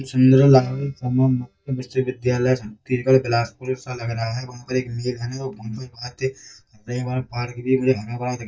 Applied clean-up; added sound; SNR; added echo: neural mask model DeepFilterNet 3.